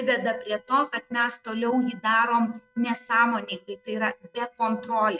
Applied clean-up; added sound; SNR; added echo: neural mask model RNNoise.